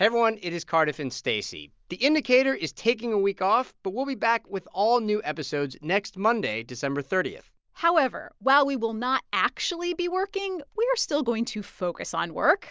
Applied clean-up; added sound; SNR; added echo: none; none; none; none.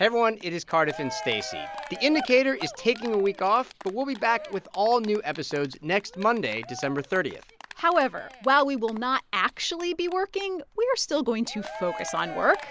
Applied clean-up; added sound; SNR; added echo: none; Cheering; 15 dB; none.